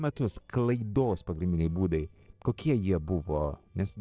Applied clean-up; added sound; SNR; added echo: neural separator model SepFormer DNS4.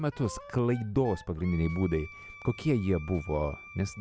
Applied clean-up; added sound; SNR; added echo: none; Wind instrument, woodwind instrument; 18 dB; none.